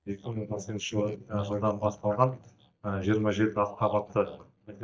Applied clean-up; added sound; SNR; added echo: neural mask model DeepFilterNet 3.